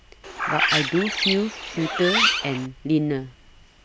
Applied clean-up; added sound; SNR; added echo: none; Bird; -2 dB; none.